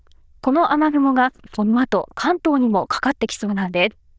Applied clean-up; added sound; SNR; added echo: neural diffusion model UNIVERSE++.